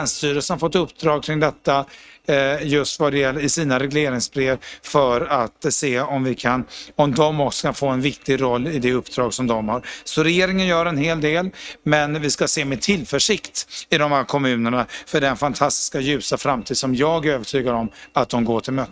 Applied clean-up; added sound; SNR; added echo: neural mask model RNNoise.